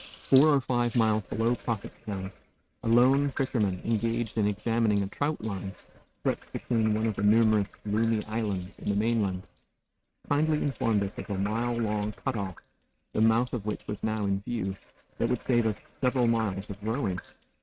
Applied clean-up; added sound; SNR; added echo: neural mask model RNNoise.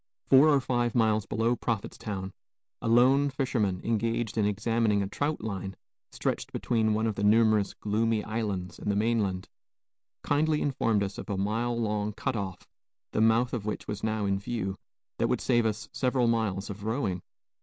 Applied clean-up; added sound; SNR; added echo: none; none; none; none.